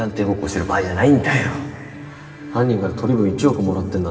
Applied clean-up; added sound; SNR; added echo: none; none; none; reverberation time 2.6 s.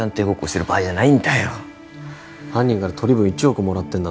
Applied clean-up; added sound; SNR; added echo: none; none; none; none.